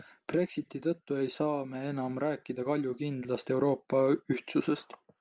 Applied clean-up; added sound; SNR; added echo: none; none; none; none.